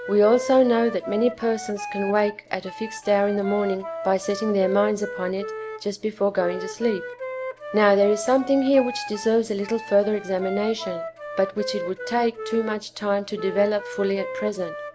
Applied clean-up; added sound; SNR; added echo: none; Wind instrument, woodwind instrument; 11 dB; none.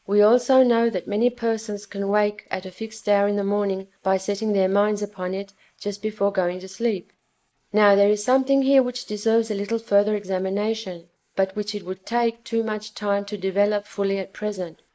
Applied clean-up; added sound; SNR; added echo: neural mask model Resemble Enhance denoiser.